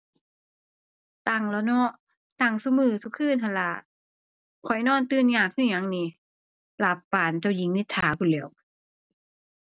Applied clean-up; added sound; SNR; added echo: none; none; none; none.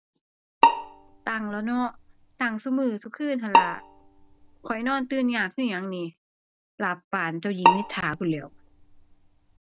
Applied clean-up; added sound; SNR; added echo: none; Bowed string instrument; -3 dB; none.